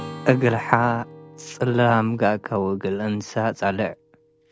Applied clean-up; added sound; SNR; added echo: none; Acoustic guitar / Strum; 19 dB; none.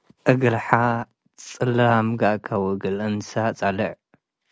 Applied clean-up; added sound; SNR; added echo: none; none; none; none.